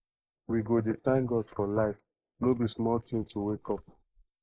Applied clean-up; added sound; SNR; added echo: neural mask model Resemble Enhance denoiser.